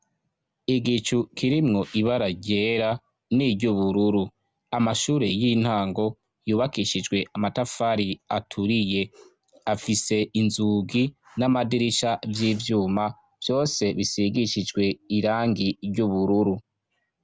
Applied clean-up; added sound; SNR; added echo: none; none; none; none.